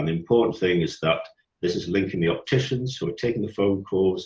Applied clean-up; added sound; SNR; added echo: none; none; none; none.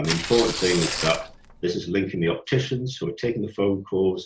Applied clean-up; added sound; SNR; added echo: none; Tearing; 5 dB; none.